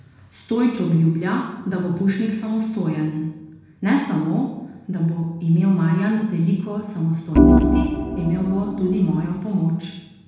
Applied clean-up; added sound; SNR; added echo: none; Organ; -3 dB; reverberation time 0.9 s.